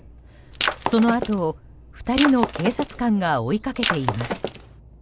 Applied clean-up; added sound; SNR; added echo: none; Shatter; 4 dB; none.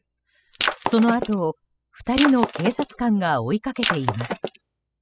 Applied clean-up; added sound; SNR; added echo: classical method spectral subtraction.